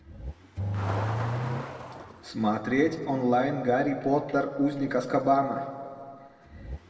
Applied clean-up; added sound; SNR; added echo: none; Accelerating, revving, vroom / Car; 8 dB; reverberation time 1.8 s.